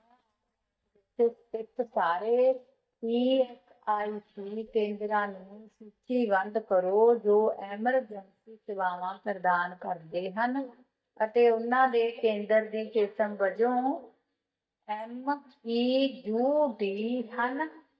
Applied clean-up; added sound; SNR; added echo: neural mask model DeepFilterNet 3.